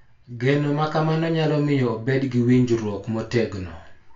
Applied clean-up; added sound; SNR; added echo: none; none; none; reverberation time 0.3 s.